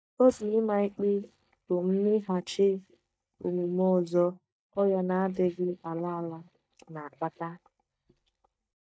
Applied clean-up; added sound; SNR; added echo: neural mask model DeepFilterNet 3.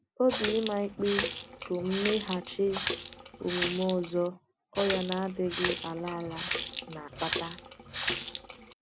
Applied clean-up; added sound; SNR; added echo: none; Water tap, faucet; -2 dB; none.